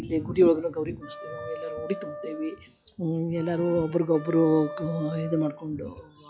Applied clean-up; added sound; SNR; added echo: classical method log-MMSE.